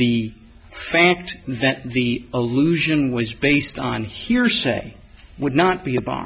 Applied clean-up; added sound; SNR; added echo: none; none; none; none.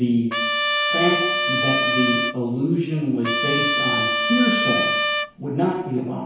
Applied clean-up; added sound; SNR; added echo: none; Trumpet; -1 dB; reverberation time 1.0 s.